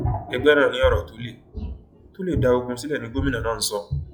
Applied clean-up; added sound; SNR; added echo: classical method log-MMSE.